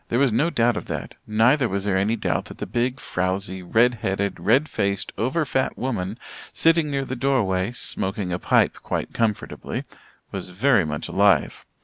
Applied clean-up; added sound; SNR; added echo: none; none; none; none.